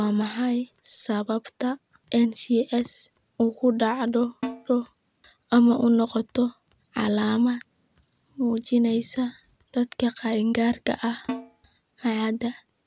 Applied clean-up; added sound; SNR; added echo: none; Snare drum; 13 dB; none.